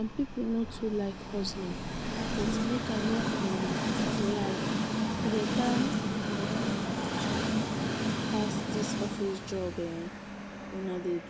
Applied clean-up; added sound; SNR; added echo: none; Train; -3 dB; none.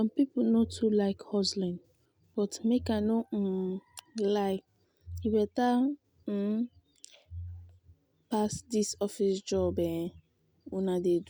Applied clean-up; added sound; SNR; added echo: none; none; none; none.